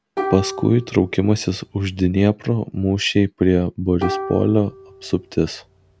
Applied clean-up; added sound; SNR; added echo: none; Plucked string instrument; 11 dB; none.